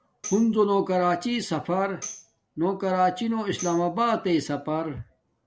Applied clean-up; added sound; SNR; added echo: none; Tambourine; 19 dB; none.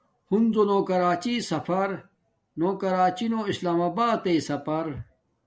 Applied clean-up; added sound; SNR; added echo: none; none; none; none.